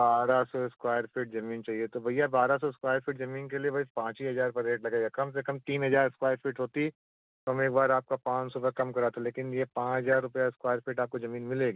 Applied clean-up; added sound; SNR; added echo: none; none; none; none.